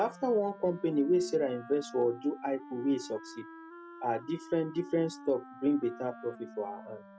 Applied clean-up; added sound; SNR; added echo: none; Wind instrument, woodwind instrument; 17 dB; none.